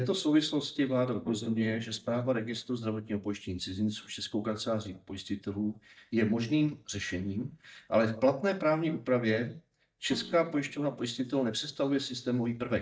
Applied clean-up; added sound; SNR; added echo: neural mask model DeepFilterNet 3.